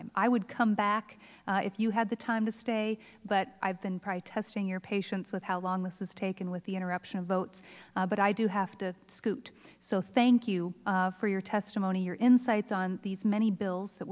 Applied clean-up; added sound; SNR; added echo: none; none; none; none.